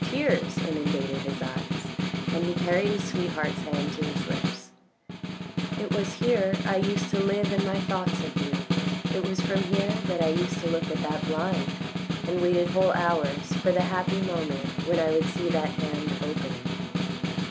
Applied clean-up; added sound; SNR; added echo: none; Snare drum; 0 dB; none.